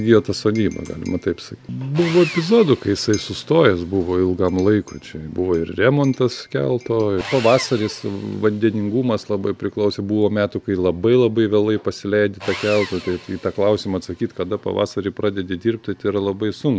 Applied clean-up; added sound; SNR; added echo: none; Sawing; 19 dB; none.